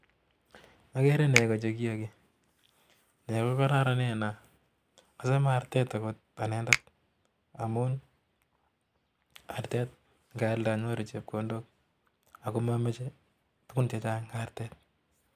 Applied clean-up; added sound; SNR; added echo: none; Finger snapping; 4 dB; none.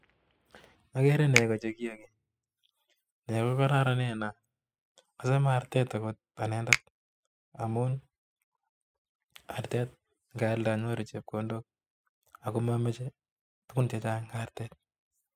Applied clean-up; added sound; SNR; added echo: classical method spectral subtraction.